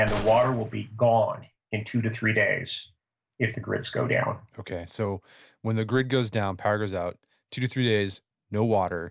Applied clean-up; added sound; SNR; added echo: none; Gunshot, gunfire; 10 dB; none.